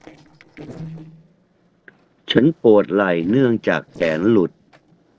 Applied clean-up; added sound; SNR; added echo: neural separator model SepFormer DNS4.